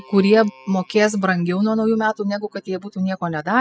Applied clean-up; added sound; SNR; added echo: classical method spectral subtraction.